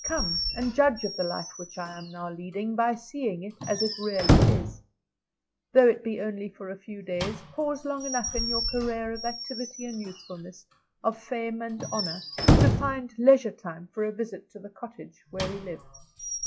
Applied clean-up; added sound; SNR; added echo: classical method log-MMSE.